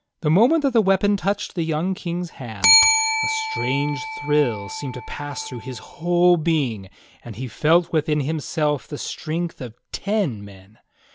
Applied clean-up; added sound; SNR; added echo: none; Bell; 1 dB; none.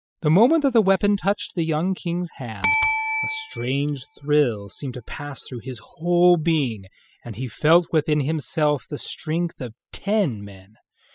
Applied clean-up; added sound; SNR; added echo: classical method spectral subtraction.